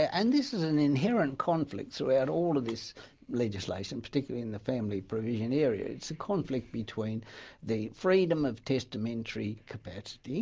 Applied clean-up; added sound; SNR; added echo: none; none; none; none.